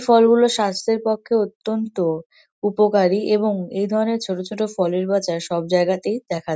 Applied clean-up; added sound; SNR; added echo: none; none; none; none.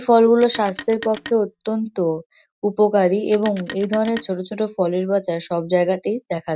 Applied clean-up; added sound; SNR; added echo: none; Telephone; 17 dB; none.